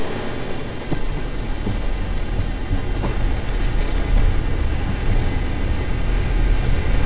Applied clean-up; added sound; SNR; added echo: neural mask model DeepFilterNet 3.